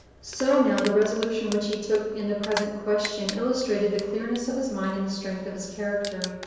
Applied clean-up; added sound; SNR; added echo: none; Crumpling, crinkling; 14 dB; reverberation time 1.2 s.